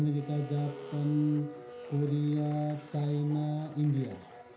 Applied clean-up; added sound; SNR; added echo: none; Domestic sounds, home sounds; 17 dB; reverberation time 0.5 s.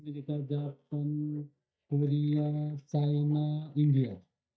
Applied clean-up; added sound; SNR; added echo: neural mask model DeepFilterNet 3.